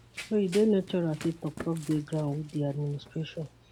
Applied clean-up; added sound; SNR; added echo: none; Run; 17 dB; none.